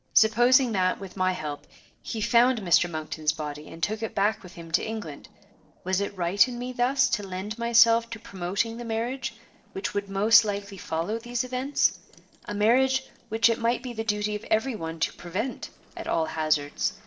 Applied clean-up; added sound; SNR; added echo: neural separator model SepFormer DNS4.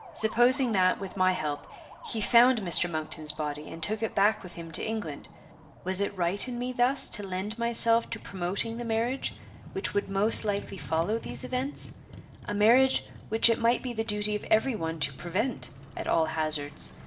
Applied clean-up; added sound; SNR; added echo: none; Motorcycle; 18 dB; reverberation time 0.5 s.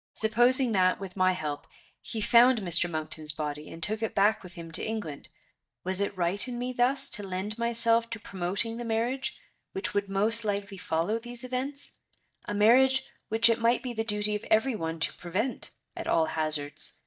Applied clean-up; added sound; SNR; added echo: neural mask model DeepFilterNet 3.